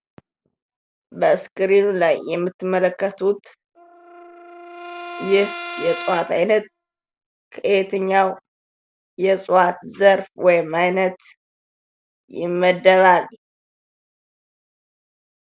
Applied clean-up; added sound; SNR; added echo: none; Brass instrument; 13 dB; none.